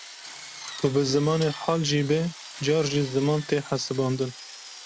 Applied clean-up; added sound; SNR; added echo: none; Drill; 16 dB; none.